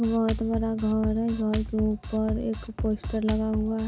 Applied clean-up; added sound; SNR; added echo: none; Drum kit; 7 dB; none.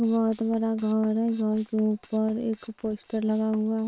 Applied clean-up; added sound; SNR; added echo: neural separator model SepFormer WHAM!.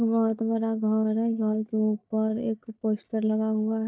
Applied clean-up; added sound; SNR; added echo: neural mask model DeepFilterNet 3.